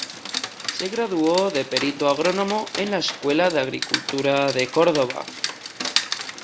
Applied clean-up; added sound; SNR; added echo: none; Rain; 7 dB; none.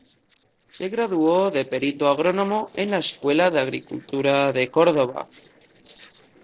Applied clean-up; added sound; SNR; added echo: neural separator model SepFormer DNS4.